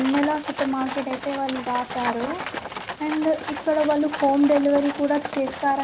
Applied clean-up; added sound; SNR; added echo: none; Livestock, farm animals, working animals; 9 dB; none.